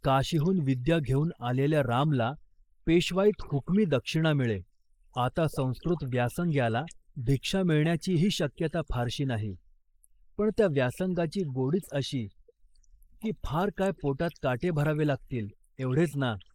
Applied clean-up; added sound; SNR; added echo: neural mask model Resemble Enhance denoiser.